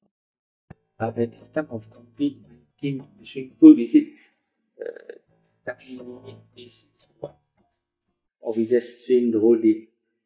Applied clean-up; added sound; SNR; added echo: neural mask model DeepFilterNet 3.